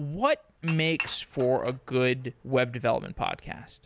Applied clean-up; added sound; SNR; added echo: none; Dishes, pots, and pans / Chink, clink; 13 dB; none.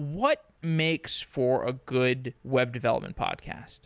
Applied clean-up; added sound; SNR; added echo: none; none; none; none.